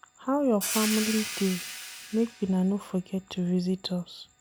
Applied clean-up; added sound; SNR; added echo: none; Hi-hat; 9 dB; none.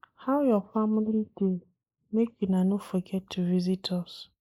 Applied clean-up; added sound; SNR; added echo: neural mask model Resemble Enhance denoiser.